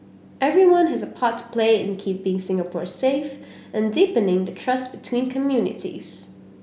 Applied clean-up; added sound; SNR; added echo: none; none; none; none.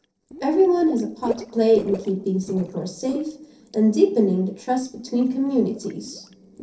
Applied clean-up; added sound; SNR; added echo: neural separator model SepFormer DNS4.